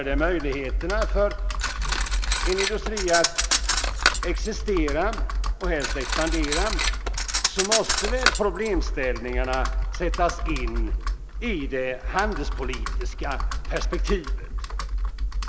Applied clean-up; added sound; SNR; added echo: none; Computer keyboard + Cutlery, silverware; -3 dB; none.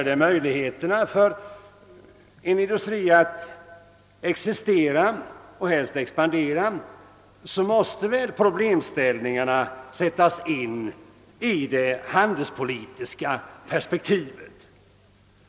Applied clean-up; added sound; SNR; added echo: none; none; none; none.